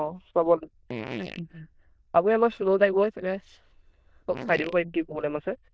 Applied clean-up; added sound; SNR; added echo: neural diffusion model UNIVERSE++.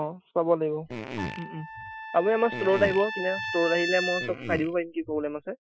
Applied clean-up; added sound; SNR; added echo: classical method Wiener filter.